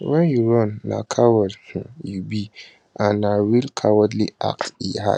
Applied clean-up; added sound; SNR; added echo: none; none; none; none.